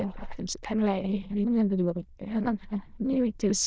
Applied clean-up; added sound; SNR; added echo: neural diffusion model UNIVERSE++.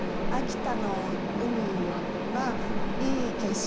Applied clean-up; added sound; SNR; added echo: none; Mechanisms; -4 dB; none.